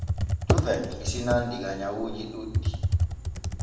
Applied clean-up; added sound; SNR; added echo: none; Computer keyboard; -3 dB; reverberation time 1.0 s.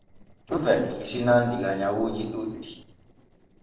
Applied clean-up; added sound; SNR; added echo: neural separator model SepFormer DNS4.